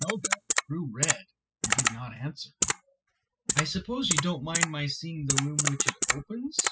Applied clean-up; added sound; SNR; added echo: classical method spectral subtraction.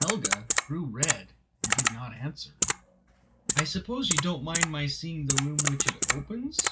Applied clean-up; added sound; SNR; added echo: none; Typing; -3 dB; none.